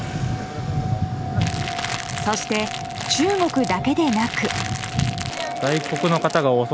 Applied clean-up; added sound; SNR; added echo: none; Crackle; 10 dB; none.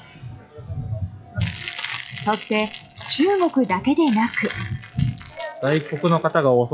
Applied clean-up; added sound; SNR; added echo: classical method log-MMSE.